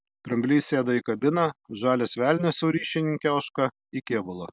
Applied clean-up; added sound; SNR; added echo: none; none; none; none.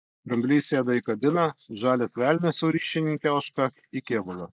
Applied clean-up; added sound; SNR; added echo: neural mask model Resemble Enhance denoiser.